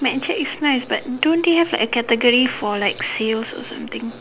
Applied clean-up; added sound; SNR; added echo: none; none; none; none.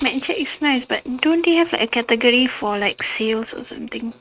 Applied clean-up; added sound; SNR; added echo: neural mask model RNNoise.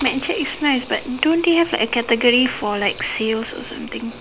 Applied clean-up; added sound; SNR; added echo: none; Hiss; 19 dB; none.